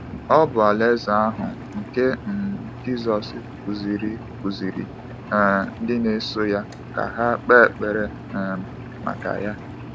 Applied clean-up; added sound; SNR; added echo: none; Engine; 12 dB; none.